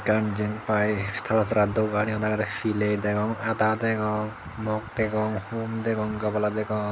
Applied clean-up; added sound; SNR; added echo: none; none; none; none.